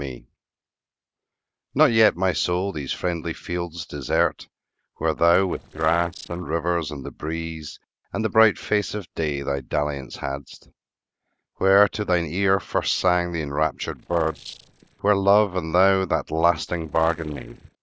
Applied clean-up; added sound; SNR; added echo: neural separator model SepFormer DNS4.